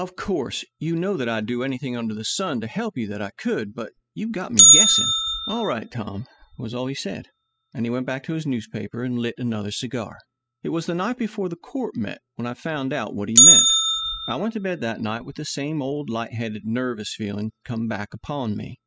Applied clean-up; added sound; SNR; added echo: classical method spectral subtraction.